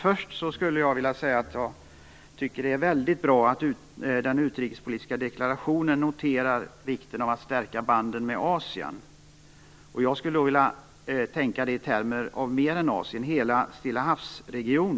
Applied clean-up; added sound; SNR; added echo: none; none; none; none.